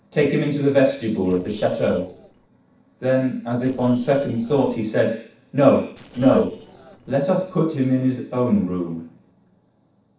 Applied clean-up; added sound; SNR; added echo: neural separator model SepFormer DNS4.